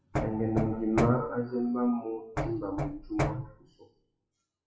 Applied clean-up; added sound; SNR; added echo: classical method WPE with log-MMSE.